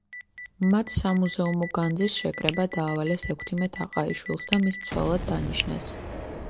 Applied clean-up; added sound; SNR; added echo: none; Boom + Finger snapping; 9 dB; none.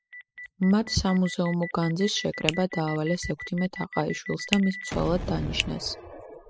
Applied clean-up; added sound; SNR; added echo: classical method spectral subtraction.